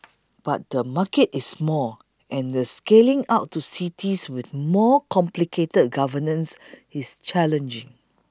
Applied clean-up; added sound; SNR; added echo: none; none; none; none.